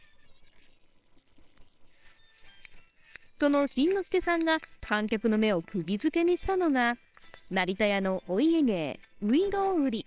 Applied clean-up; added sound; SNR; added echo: neural separator model SepFormer WHAMR!.